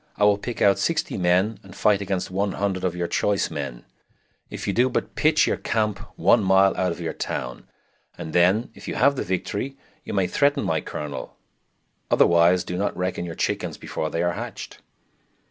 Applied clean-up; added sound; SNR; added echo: none; none; none; none.